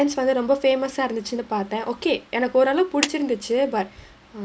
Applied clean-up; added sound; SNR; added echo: none; Clapping; 10 dB; none.